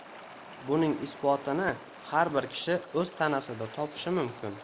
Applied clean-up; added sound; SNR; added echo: none; Waves, surf; 16 dB; none.